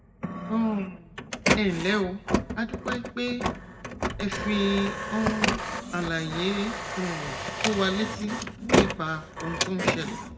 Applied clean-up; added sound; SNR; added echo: none; Printer; 0 dB; reverberation time 1.2 s.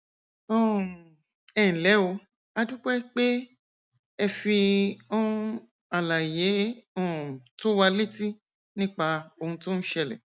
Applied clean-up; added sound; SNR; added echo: none; none; none; none.